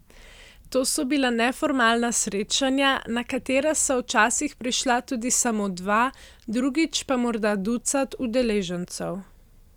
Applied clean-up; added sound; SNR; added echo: none; none; none; none.